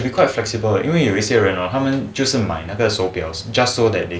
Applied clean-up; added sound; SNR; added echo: none; none; none; none.